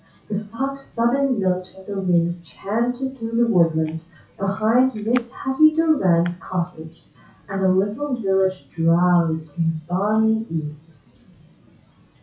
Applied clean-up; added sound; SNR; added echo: classical method WPE with log-MMSE.